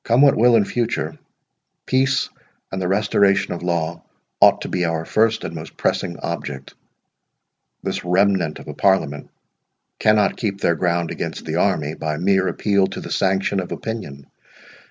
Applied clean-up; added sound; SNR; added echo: none; none; none; none.